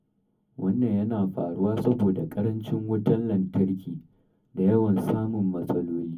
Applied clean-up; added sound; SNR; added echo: none; none; none; reverberation time 0.3 s.